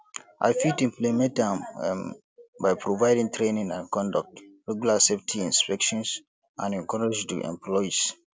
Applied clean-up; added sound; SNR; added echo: none; none; none; none.